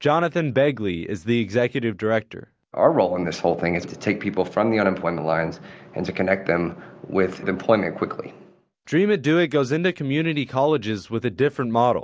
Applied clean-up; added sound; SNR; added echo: none; none; none; none.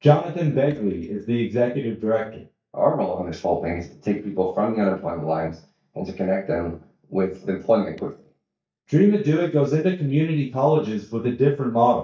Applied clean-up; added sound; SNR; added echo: neural mask model DeepFilterNet 3.